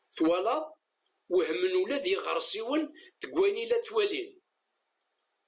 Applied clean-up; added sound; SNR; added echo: none; none; none; none.